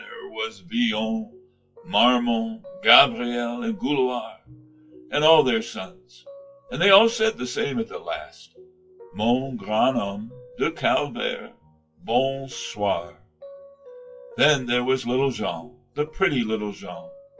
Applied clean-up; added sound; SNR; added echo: classical method WPE with log-MMSE.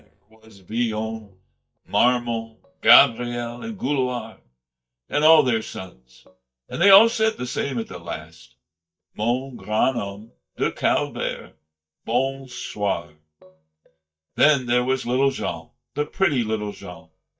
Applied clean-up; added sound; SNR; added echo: neural mask model DeepFilterNet 3.